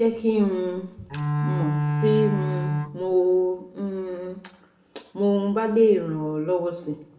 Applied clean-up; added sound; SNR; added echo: none; Bowed string instrument; 1 dB; reverberation time 0.6 s.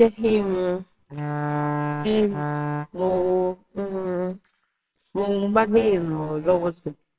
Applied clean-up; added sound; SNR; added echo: neural separator model SepFormer WHAMR!.